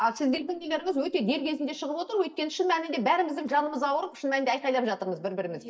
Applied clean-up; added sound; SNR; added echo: neural mask model DeepFilterNet 3.